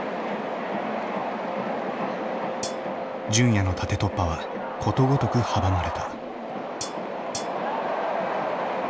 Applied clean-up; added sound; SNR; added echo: none; Wind instrument, woodwind instrument + Hi-hat; 13 dB; none.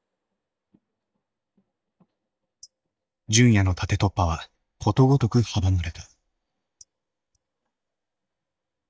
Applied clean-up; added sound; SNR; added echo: neural mask model DeepFilterNet 3.